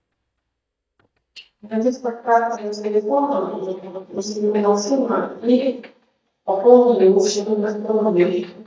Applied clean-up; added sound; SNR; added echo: neural mask model DeepFilterNet 3.